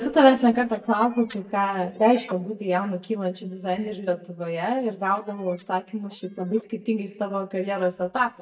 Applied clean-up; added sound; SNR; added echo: neural mask model DeepFilterNet 3.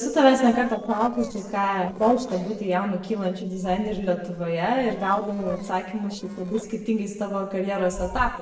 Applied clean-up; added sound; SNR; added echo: neural separator model SepFormer DNS4.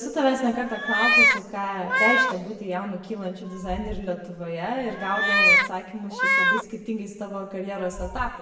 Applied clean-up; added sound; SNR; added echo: none; Meow; -3 dB; reverberation time 1.1 s.